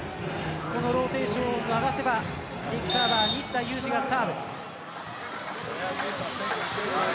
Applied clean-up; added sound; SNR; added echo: none; none; none; none.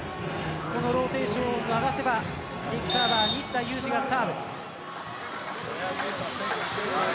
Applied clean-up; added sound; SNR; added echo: none; Harmonica; 18 dB; none.